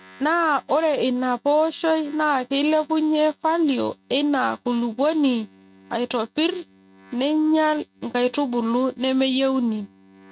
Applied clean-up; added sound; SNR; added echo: neural mask model RNNoise.